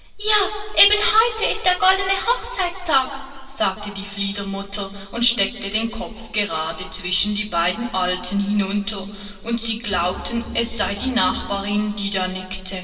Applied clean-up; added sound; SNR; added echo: none; Bowed string instrument; 13 dB; reverberation time 2.3 s.